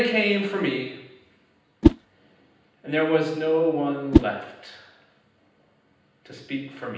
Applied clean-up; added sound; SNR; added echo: none; Whoosh, swoosh, swish; -1 dB; reverberation time 0.9 s.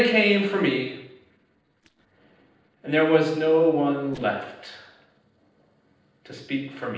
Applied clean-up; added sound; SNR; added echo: neural separator model SepFormer DNS4.